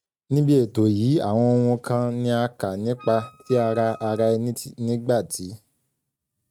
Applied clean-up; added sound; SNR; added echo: neural mask model RNNoise.